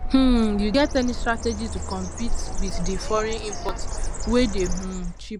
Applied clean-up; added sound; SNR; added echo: none; Bird; 2 dB; none.